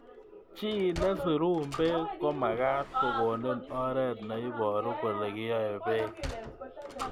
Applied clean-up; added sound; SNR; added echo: none; Sliding door; 15 dB; none.